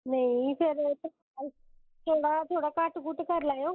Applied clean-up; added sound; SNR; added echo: neural mask model Resemble Enhance denoiser.